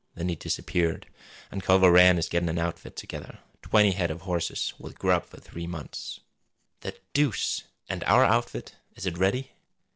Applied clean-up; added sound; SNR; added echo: none; none; none; none.